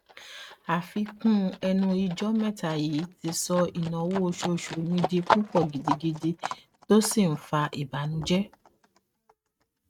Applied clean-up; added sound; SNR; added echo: neural mask model RNNoise.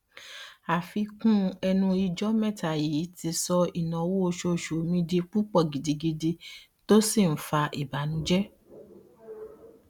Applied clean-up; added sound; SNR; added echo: none; none; none; none.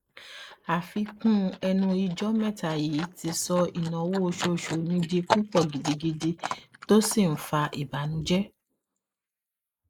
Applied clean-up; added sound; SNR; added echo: neural mask model Resemble Enhance denoiser.